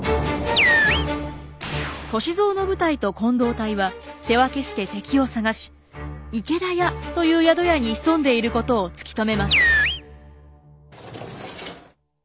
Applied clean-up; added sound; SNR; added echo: none; Animal; -2 dB; none.